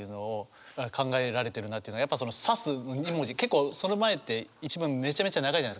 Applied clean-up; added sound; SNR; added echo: none; none; none; none.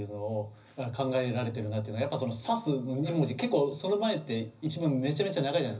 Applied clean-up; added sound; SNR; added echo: none; none; none; reverberation time 0.4 s.